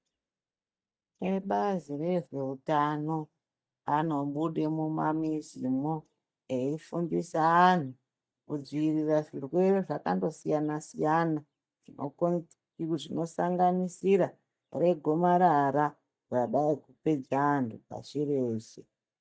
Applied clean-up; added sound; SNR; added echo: neural mask model DeepFilterNet 3.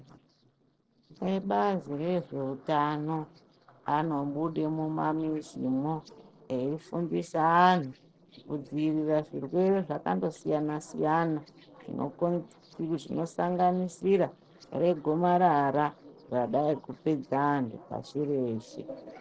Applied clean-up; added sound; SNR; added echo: neural separator model SepFormer DNS4.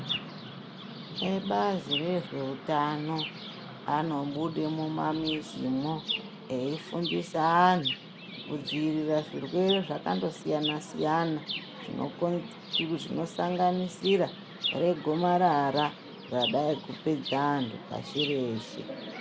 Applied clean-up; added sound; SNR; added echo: none; Chirp, tweet; 9 dB; none.